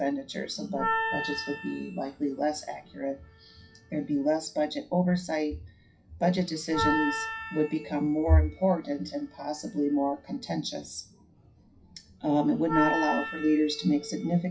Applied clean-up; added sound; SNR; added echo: classical method WPE with log-MMSE.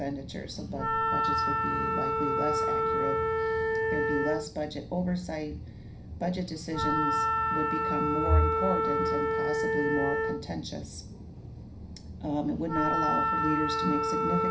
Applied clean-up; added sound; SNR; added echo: none; Wind instrument, woodwind instrument; -3 dB; reverberation time 0.4 s.